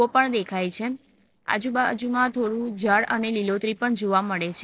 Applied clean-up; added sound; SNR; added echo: neural separator model SepFormer DNS4.